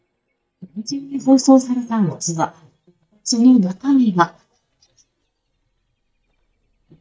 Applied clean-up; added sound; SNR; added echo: neural mask model DeepFilterNet 3.